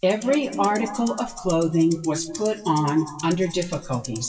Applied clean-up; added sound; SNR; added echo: classical method WPE with log-MMSE.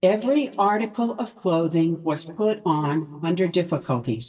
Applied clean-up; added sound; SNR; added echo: neural mask model DeepFilterNet 3.